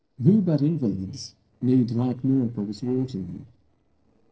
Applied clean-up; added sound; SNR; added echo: neural separator model SepFormer DNS4.